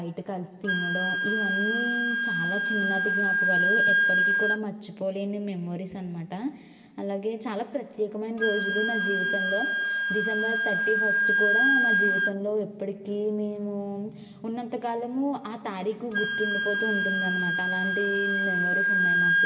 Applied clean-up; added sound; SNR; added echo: none; Wind instrument, woodwind instrument; -4 dB; reverberation time 1.9 s.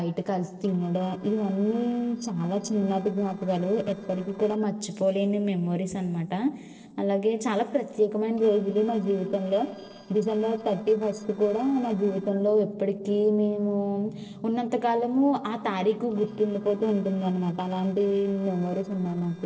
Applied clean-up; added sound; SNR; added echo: neural separator model SepFormer DNS4.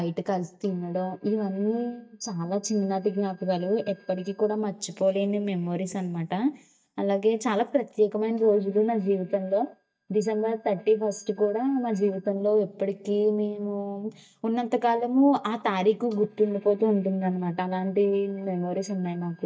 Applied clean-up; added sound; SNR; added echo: neural mask model DeepFilterNet 3.